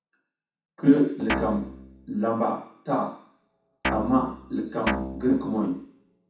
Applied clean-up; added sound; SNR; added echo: none; Guitar; 6 dB; reverberation time 0.7 s.